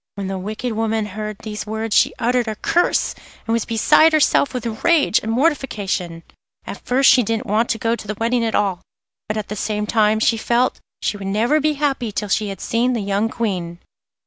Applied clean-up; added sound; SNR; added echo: none; none; none; none.